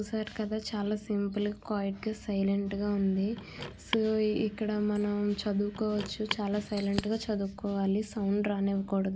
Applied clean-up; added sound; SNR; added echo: none; Car; 14 dB; none.